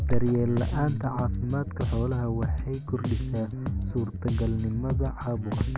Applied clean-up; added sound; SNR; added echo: none; Bass guitar; 2 dB; none.